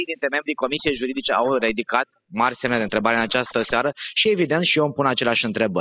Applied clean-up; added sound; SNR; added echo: classical method spectral subtraction.